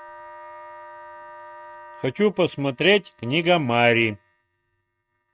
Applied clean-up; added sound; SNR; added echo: neural mask model RNNoise.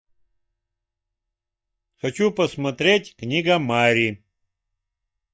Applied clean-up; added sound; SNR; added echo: neural mask model DeepFilterNet 3.